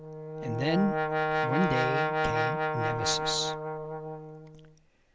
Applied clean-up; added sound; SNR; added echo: none; Brass instrument; -3 dB; none.